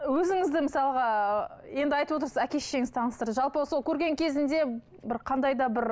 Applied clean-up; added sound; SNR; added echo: none; none; none; none.